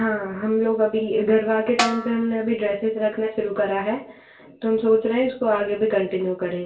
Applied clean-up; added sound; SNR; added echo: none; Snare drum; 6 dB; reverberation time 0.2 s.